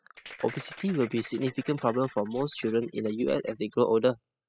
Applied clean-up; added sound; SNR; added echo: classical method spectral subtraction.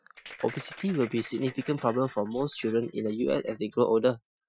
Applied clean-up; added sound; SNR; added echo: classical method Wiener filter.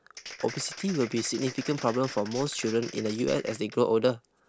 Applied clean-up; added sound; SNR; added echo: none; Applause; 14 dB; none.